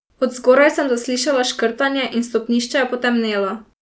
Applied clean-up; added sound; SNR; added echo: none; none; none; none.